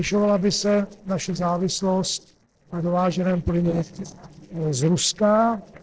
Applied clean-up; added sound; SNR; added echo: neural separator model SepFormer DNS4.